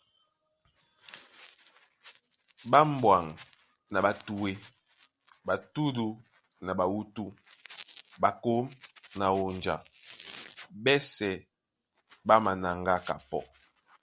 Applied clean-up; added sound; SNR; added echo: none; none; none; none.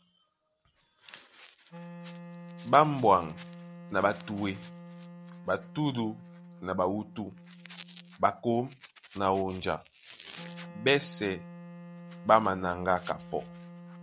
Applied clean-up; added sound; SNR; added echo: none; Wind instrument, woodwind instrument; 16 dB; none.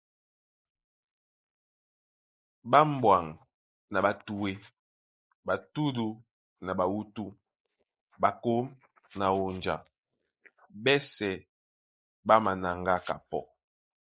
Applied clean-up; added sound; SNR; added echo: neural mask model Resemble Enhance denoiser.